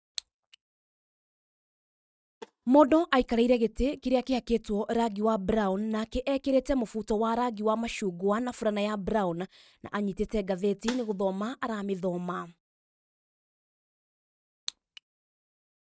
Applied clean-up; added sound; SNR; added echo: neural mask model RNNoise.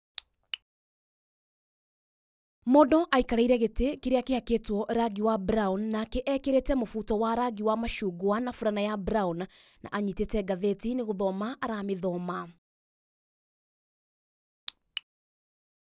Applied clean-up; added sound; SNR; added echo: none; none; none; none.